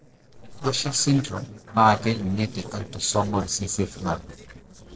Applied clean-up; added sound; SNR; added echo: neural separator model SepFormer DNS4.